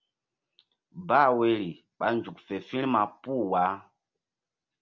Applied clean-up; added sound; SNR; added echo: none; none; none; none.